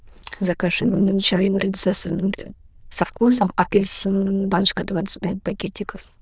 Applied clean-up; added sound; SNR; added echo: neural diffusion model UNIVERSE++.